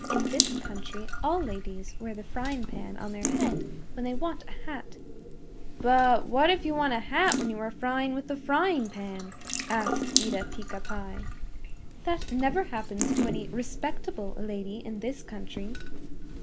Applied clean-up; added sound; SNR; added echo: none; Drip / Sink (filling or washing) / Water tap, faucet; 1 dB; none.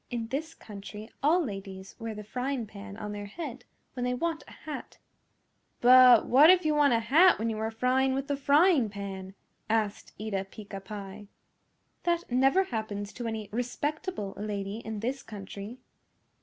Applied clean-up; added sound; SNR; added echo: none; none; none; none.